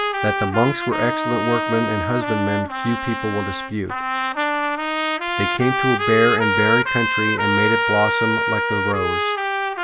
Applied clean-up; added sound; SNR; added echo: none; Trumpet; -1 dB; none.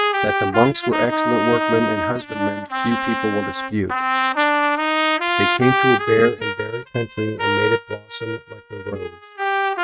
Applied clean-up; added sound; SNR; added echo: neural mask model RNNoise.